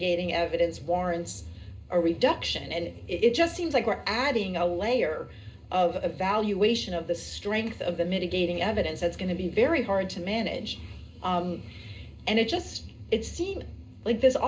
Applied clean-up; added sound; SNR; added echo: none; none; none; reverberation time 0.2 s.